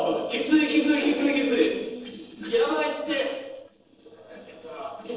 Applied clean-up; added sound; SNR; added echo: neural separator model SepFormer DNS4.